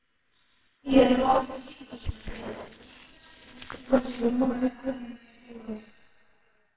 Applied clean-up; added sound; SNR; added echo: neural separator model SepFormer WHAMR!.